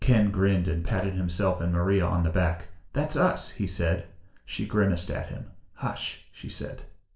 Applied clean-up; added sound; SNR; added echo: neural separator model SepFormer DNS4.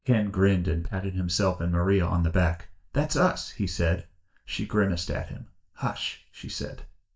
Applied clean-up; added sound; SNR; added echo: neural mask model DeepFilterNet 3.